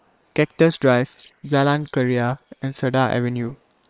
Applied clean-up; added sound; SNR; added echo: neural separator model SepFormer WHAM!.